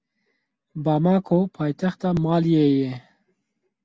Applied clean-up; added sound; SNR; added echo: none; none; none; none.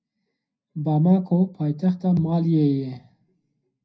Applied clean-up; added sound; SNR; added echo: none; none; none; reverberation time 0.4 s.